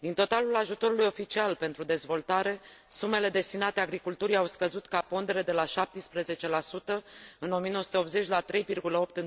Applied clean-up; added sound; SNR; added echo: none; none; none; none.